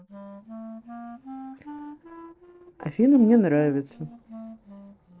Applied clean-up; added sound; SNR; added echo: neural separator model SepFormer DNS4.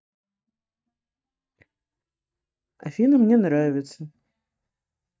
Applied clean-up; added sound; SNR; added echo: neural mask model DeepFilterNet 3.